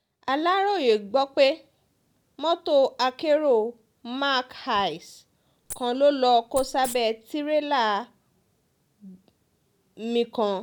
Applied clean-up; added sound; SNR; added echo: none; Wild animals; 15 dB; none.